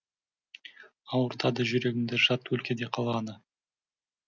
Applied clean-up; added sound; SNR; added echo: none; none; none; none.